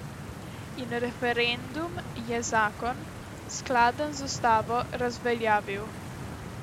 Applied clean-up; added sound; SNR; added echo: none; Stream; 10 dB; none.